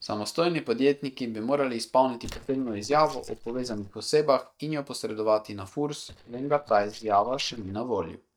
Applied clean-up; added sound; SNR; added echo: neural mask model DeepFilterNet 3.